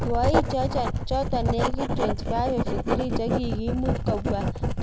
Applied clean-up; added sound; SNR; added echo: none; Writing; -3 dB; none.